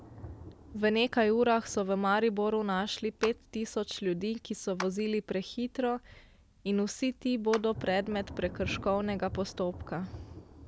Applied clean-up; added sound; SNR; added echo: none; Thunder + Clapping; 15 dB; none.